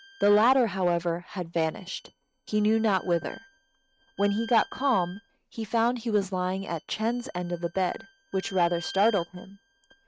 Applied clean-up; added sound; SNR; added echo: neural mask model RNNoise.